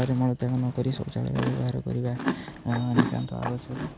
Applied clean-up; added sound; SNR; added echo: none; Chewing, mastication; 6 dB; none.